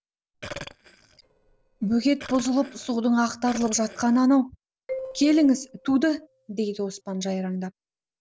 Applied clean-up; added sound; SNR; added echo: neural separator model SepFormer DNS4.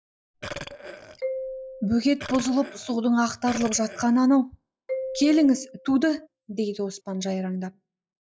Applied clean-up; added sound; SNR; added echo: classical method log-MMSE.